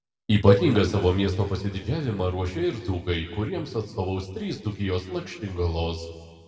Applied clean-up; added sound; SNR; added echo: none; Cowbell; 3 dB; reverberation time 1.5 s.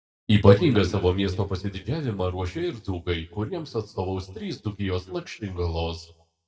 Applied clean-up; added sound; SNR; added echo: neural mask model DeepFilterNet 3.